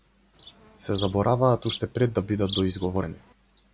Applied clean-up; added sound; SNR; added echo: none; Insect; 14 dB; none.